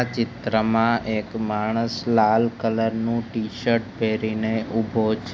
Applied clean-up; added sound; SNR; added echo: none; none; none; none.